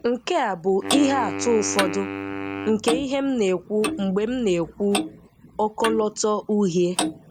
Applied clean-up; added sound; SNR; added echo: none; Wind instrument, woodwind instrument + Clock; 7 dB; none.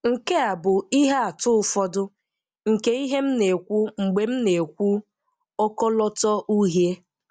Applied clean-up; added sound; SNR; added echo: none; none; none; none.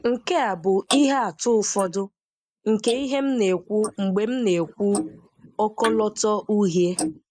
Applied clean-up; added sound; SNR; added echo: neural mask model Resemble Enhance denoiser.